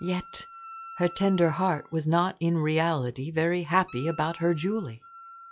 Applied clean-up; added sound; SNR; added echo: classical method log-MMSE.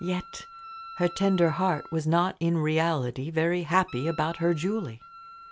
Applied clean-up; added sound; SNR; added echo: none; Wind instrument, woodwind instrument; 18 dB; none.